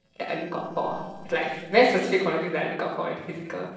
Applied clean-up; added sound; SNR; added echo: neural separator model SepFormer DNS4.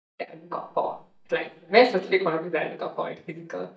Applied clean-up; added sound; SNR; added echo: neural mask model DeepFilterNet 3.